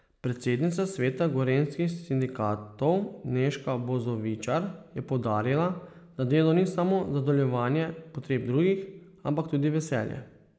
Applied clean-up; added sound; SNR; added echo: none; none; none; none.